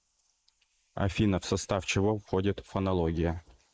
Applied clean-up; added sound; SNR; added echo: neural mask model Resemble Enhance denoiser.